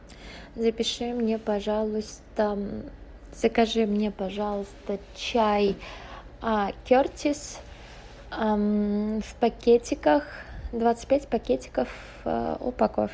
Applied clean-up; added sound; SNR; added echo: none; none; none; none.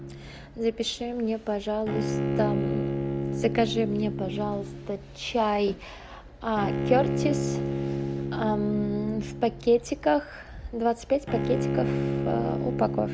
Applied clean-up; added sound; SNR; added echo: none; Bowed string instrument; 2 dB; none.